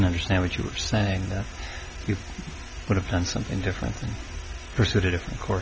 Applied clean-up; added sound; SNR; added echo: none; none; none; none.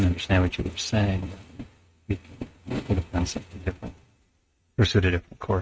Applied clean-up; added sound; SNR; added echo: neural mask model RNNoise.